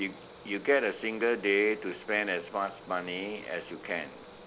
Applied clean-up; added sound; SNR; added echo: none; Mechanical fan; 19 dB; none.